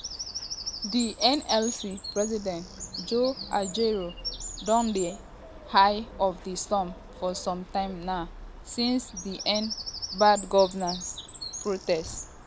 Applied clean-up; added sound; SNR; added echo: none; Bird vocalization, bird call, bird song; 10 dB; none.